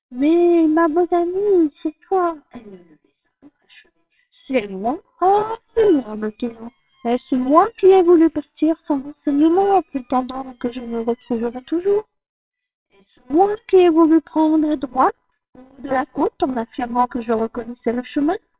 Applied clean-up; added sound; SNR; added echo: neural separator model SepFormer WHAMR!.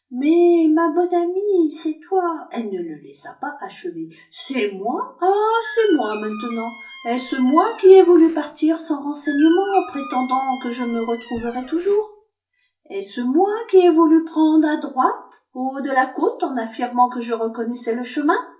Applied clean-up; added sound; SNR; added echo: none; Squeak; 18 dB; reverberation time 0.2 s.